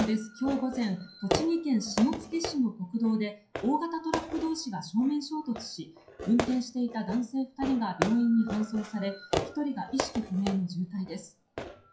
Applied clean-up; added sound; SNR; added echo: classical method WPE with log-MMSE.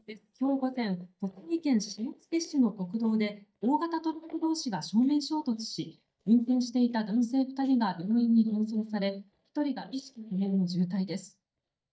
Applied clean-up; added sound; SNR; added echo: neural mask model DeepFilterNet 3.